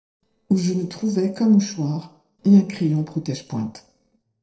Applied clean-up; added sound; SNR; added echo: neural separator model SepFormer DNS4.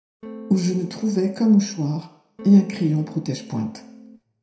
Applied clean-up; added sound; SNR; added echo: none; Electric guitar / Strum; 17 dB; reverberation time 0.6 s.